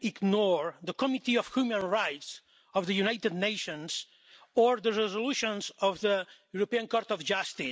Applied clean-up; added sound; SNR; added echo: none; none; none; none.